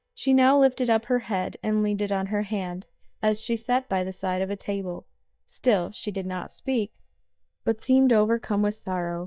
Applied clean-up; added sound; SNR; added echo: neural mask model DeepFilterNet 3.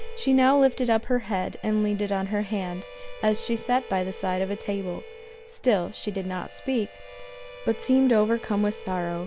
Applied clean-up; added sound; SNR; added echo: none; Harmonica; 17 dB; none.